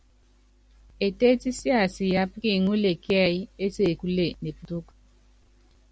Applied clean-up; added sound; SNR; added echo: none; none; none; none.